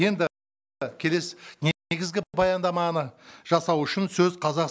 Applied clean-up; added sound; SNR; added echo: none; none; none; none.